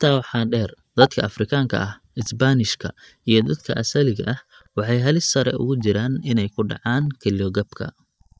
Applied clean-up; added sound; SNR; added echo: neural mask model DeepFilterNet 3.